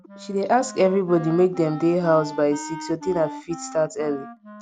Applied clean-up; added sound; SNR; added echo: none; Wind instrument, woodwind instrument; 14 dB; none.